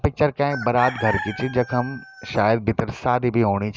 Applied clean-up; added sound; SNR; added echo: none; Chicken, rooster; 11 dB; none.